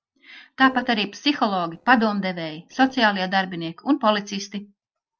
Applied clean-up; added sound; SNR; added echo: neural separator model SepFormer DNS4.